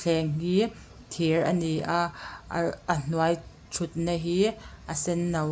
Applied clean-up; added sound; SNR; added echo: none; none; none; none.